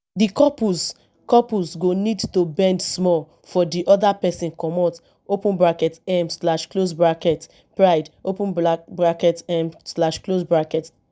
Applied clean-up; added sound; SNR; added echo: none; none; none; none.